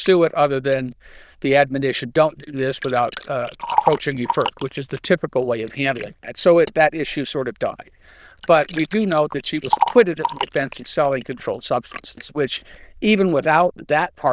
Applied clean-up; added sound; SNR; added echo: neural diffusion model UNIVERSE++.